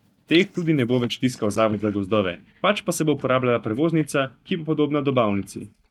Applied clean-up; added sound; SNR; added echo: neural mask model DeepFilterNet 3.